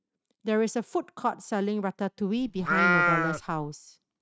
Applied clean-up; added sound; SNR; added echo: neural mask model RNNoise.